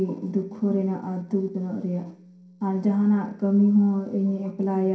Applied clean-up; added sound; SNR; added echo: none; none; none; reverberation time 0.5 s.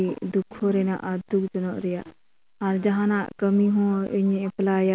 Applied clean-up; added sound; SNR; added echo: none; none; none; none.